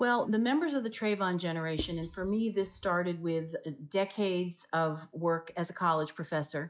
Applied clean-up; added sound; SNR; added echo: classical method log-MMSE.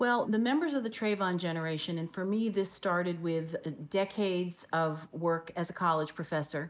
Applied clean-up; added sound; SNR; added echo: none; none; none; none.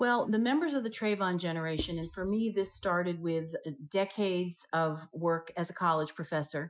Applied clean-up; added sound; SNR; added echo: classical method Wiener filter.